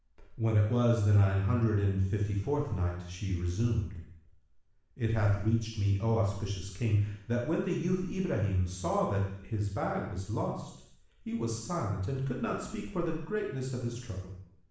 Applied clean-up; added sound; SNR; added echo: none; none; none; reverberation time 0.7 s.